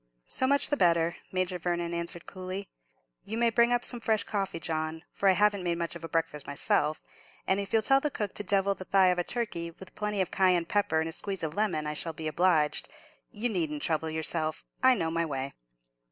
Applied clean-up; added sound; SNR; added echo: none; none; none; none.